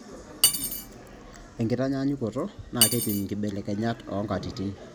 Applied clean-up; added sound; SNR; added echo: none; Cutlery, silverware; 1 dB; none.